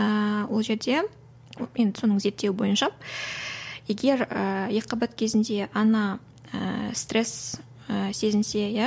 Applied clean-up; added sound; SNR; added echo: none; none; none; none.